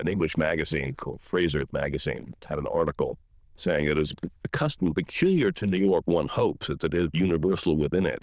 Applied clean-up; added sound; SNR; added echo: neural diffusion model UNIVERSE++.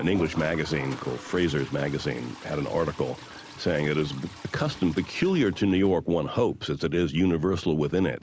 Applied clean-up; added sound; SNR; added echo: none; Toilet flush; 18 dB; none.